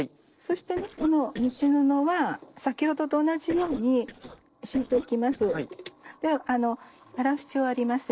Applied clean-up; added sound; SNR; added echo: neural separator model SepFormer DNS4.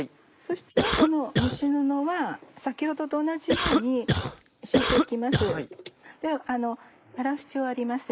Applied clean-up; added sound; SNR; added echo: neural mask model Resemble Enhance denoiser.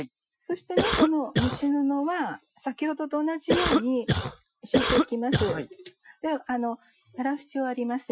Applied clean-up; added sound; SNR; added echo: classical method Wiener filter.